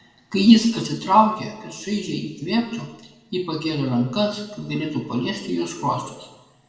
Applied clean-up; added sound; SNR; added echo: none; none; none; reverberation time 0.9 s.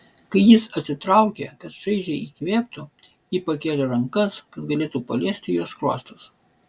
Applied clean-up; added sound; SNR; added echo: none; none; none; none.